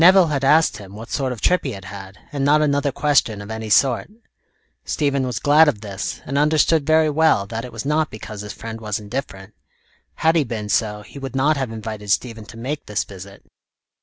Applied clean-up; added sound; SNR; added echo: none; none; none; none.